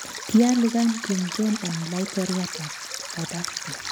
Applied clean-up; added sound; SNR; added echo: none; Stream; 9 dB; none.